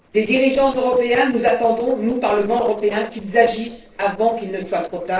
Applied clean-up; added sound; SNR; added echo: neural separator model SepFormer DNS4.